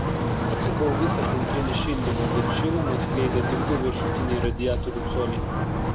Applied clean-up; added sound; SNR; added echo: none; Wind; -4 dB; none.